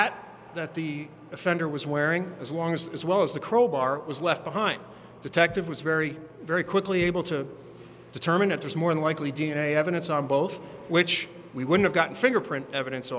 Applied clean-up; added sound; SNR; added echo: none; none; none; none.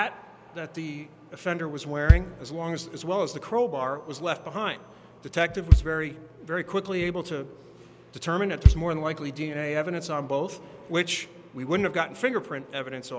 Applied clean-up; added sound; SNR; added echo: none; Bass drum; -4 dB; none.